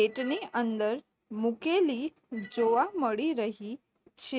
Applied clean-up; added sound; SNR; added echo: neural mask model RNNoise.